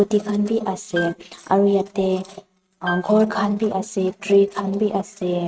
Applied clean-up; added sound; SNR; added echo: neural mask model RNNoise.